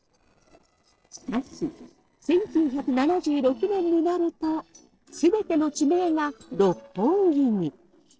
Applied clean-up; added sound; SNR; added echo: neural separator model SepFormer DNS4.